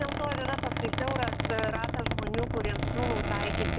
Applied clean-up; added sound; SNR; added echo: none; Squeak; -4 dB; none.